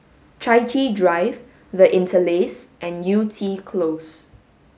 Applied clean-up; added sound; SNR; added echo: none; none; none; none.